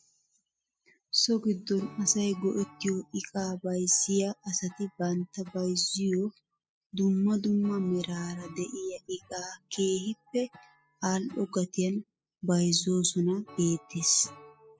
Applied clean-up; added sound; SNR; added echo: classical method spectral subtraction.